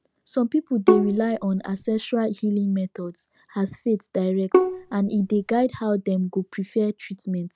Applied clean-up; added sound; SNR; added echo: none; Bowed string instrument; 0 dB; none.